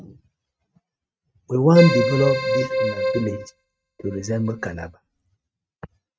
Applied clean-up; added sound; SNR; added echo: neural mask model RNNoise.